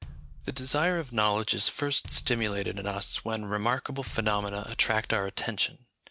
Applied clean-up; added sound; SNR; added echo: none; Bass drum; 17 dB; none.